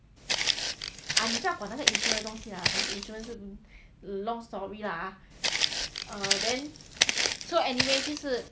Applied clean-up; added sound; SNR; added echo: none; Walk, footsteps; -5 dB; none.